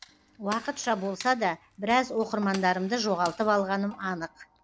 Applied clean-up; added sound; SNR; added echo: none; Fire + Wood; 19 dB; none.